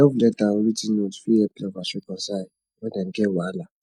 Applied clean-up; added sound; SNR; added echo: neural mask model DeepFilterNet 3.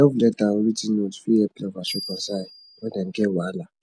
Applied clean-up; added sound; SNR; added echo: none; Bell; 12 dB; none.